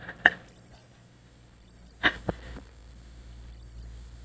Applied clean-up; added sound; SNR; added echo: neural mask model DeepFilterNet 3.